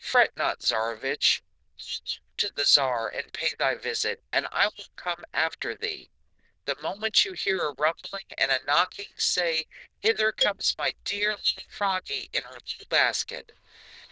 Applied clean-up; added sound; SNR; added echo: neural diffusion model UNIVERSE++.